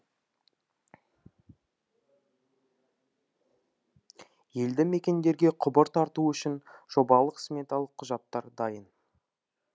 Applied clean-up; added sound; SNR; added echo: none; none; none; none.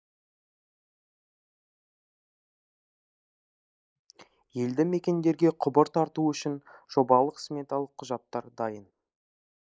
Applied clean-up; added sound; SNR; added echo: neural mask model Resemble Enhance denoiser.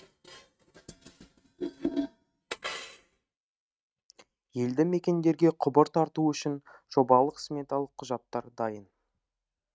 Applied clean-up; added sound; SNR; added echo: neural mask model RNNoise.